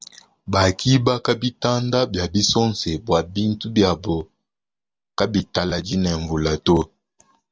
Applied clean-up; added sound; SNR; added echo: none; none; none; none.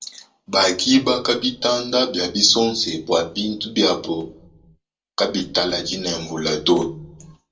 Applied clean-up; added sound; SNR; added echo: none; none; none; reverberation time 0.2 s.